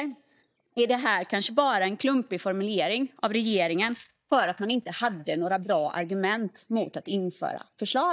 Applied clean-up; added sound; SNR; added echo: neural mask model DeepFilterNet 3.